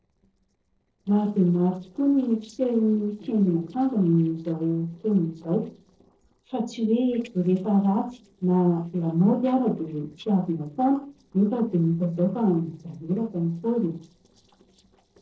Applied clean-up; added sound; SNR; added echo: neural separator model SepFormer DNS4.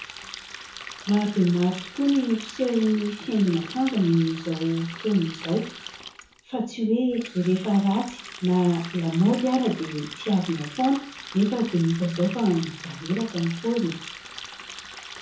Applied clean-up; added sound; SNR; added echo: none; Water tap, faucet; 15 dB; reverberation time 0.6 s.